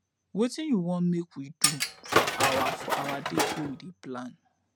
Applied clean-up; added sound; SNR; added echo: none; Tools; -4 dB; none.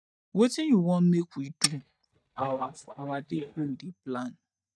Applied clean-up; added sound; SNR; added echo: neural mask model DeepFilterNet 3.